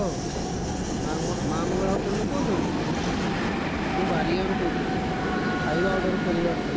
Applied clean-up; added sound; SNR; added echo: none; Train; -4 dB; none.